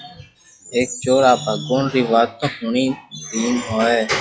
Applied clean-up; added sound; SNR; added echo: classical method log-MMSE.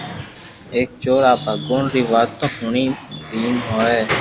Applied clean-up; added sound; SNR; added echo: none; Squeak / Wood; 9 dB; none.